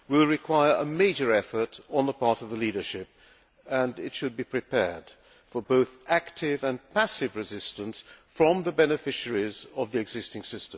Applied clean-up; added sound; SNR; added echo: none; none; none; none.